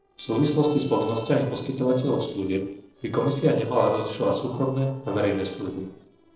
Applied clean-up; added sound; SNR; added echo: neural separator model SepFormer DNS4.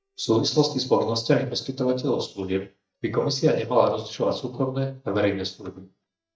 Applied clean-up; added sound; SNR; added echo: neural mask model DeepFilterNet 3.